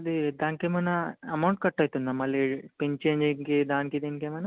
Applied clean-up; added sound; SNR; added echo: none; none; none; none.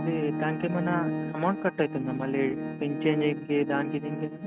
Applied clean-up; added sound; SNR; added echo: neural mask model RNNoise.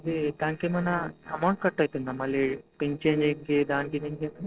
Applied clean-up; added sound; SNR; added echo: neural separator model SepFormer DNS4.